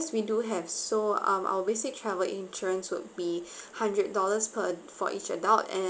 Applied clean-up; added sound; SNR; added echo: none; none; none; none.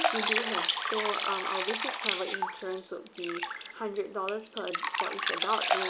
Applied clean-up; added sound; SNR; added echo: none; Drip; -5 dB; none.